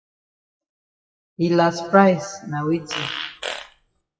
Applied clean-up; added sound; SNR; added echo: classical method WPE with log-MMSE.